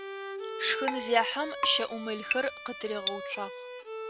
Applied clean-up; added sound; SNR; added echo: none; Keyboard (musical) + Bowed string instrument; 5 dB; none.